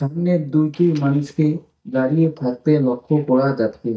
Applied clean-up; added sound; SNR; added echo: neural mask model DeepFilterNet 3.